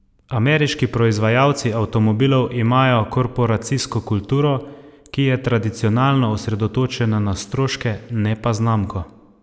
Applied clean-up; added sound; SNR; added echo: none; none; none; none.